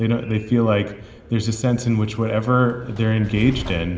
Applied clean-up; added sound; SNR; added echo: none; Train; 17 dB; reverberation time 2.9 s.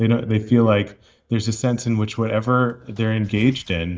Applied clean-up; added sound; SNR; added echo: neural mask model DeepFilterNet 3.